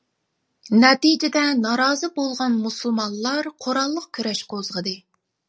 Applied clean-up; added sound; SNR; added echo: none; none; none; none.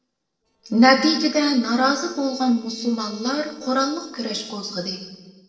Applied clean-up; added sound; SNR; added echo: neural separator model SepFormer DNS4.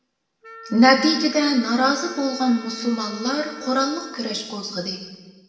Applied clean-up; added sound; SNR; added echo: none; Wind instrument, woodwind instrument; 19 dB; reverberation time 1.2 s.